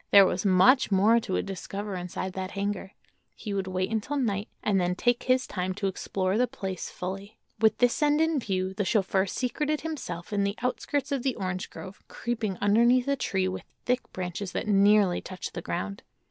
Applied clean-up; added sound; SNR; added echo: none; none; none; none.